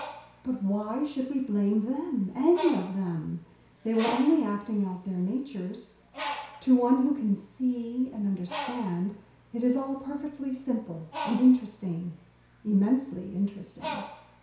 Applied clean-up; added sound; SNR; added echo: none; Bird; 14 dB; reverberation time 0.6 s.